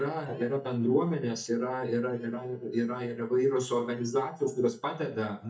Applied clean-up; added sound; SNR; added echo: neural mask model DeepFilterNet 3.